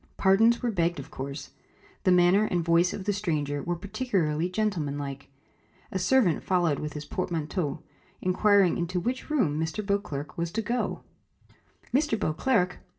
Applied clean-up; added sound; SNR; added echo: none; none; none; reverberation time 0.2 s.